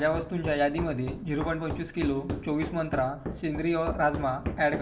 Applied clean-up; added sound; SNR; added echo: none; Run; 8 dB; reverberation time 0.2 s.